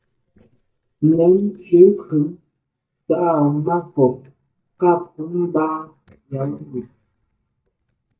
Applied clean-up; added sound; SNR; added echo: neural mask model DeepFilterNet 3.